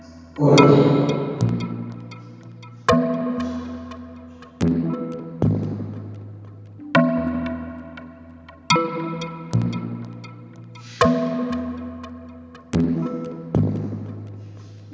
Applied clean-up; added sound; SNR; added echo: none; Keyboard (musical); -2 dB; reverberation time 2.2 s.